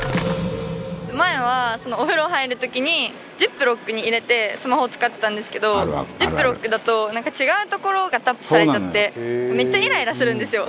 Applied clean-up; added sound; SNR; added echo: none; none; none; none.